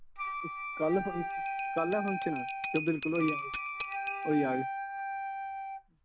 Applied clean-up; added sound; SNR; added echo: none; Bell + Wind instrument, woodwind instrument; -3 dB; none.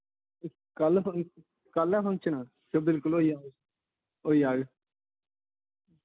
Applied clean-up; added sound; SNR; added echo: none; none; none; none.